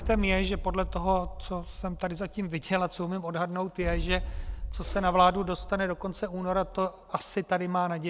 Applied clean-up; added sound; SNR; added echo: none; Boom; 7 dB; none.